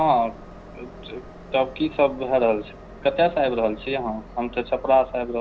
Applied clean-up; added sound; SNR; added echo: none; Train; 18 dB; reverberation time 0.4 s.